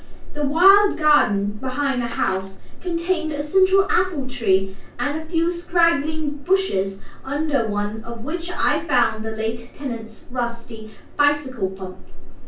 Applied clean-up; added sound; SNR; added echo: none; Skateboard; 18 dB; reverberation time 0.3 s.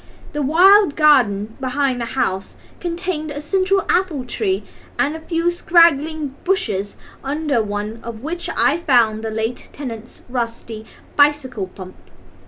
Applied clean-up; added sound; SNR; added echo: none; none; none; none.